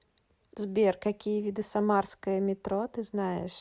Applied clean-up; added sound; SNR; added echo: none; none; none; none.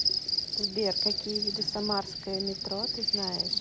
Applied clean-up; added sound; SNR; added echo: none; Cricket; -4 dB; none.